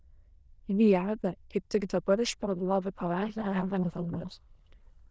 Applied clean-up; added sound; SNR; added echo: neural diffusion model UNIVERSE++.